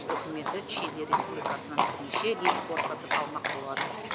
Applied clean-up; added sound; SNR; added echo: none; Livestock, farm animals, working animals; -4 dB; none.